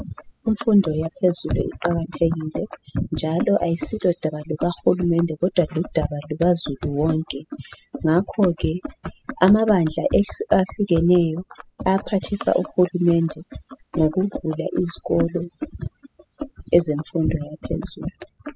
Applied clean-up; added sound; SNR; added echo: classical method spectral subtraction.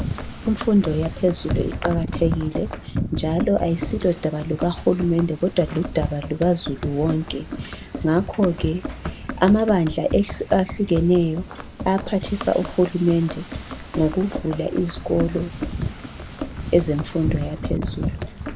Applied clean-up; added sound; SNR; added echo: none; Run + Wind / Ocean; 7 dB; none.